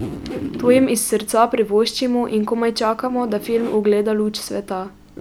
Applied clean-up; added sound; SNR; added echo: none; Zipper (clothing); 14 dB; none.